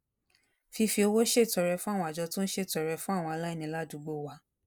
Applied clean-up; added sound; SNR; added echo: neural mask model Resemble Enhance denoiser.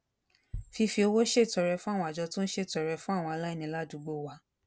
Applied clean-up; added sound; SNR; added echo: none; Bass drum; 18 dB; none.